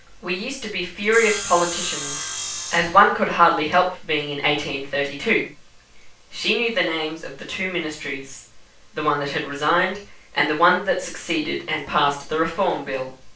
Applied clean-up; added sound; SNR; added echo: none; Sawing; 8 dB; reverberation time 0.3 s.